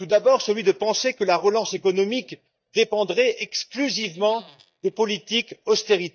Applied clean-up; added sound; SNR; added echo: neural mask model DeepFilterNet 3.